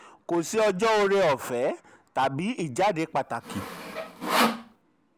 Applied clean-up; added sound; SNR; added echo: none; Sawing; 3 dB; none.